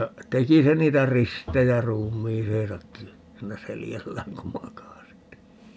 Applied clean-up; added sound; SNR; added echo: none; none; none; none.